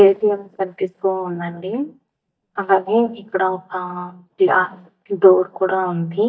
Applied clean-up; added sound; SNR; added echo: neural mask model DeepFilterNet 3.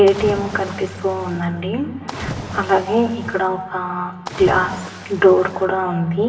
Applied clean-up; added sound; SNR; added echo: none; Splash, splatter; 14 dB; reverberation time 1.4 s.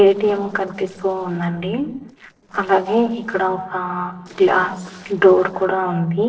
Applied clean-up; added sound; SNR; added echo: neural separator model SepFormer DNS4.